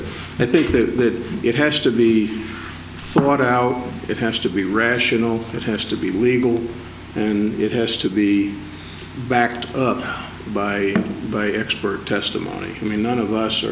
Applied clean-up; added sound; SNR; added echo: none; none; none; none.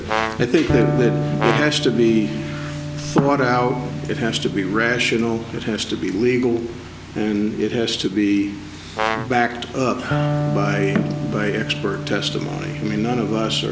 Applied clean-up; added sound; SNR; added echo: none; Brass instrument + Electric guitar; 5 dB; none.